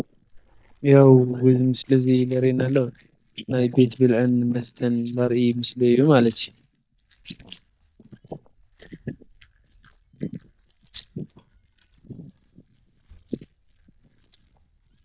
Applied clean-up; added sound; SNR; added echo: neural mask model DeepFilterNet 3.